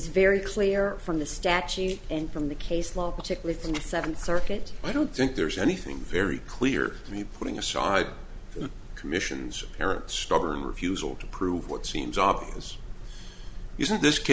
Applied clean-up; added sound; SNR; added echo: none; none; none; none.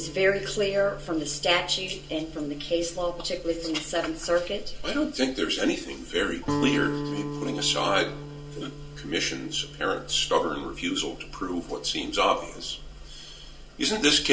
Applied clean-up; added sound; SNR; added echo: none; Guitar; 11 dB; reverberation time 0.2 s.